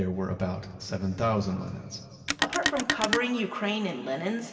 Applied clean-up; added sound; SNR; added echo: none; Telephone; 1 dB; reverberation time 2.3 s.